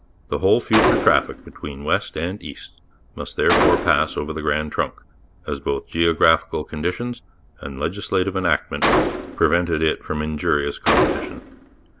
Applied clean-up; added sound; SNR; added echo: none; Gunshot, gunfire; 4 dB; none.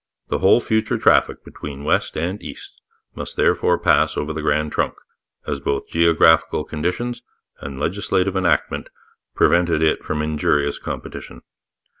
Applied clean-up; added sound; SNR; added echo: none; none; none; none.